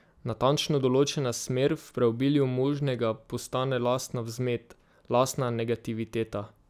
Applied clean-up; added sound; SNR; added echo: none; none; none; none.